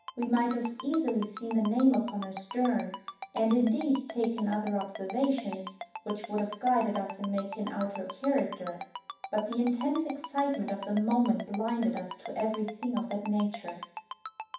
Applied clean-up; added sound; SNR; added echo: none; Ringtone; 13 dB; reverberation time 0.7 s.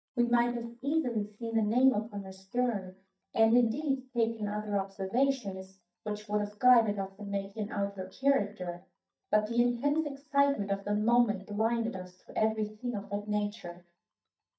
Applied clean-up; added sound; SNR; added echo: neural mask model DeepFilterNet 3.